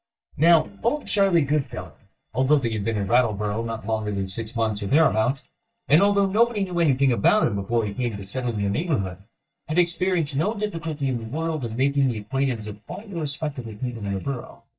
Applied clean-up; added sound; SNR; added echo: neural mask model DeepFilterNet 3.